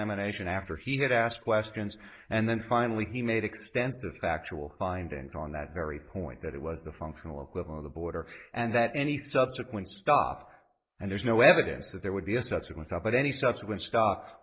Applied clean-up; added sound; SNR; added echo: neural mask model Resemble Enhance denoiser.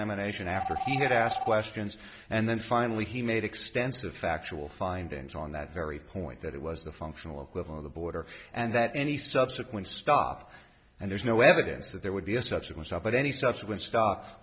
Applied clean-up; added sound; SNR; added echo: none; Telephone; 7 dB; none.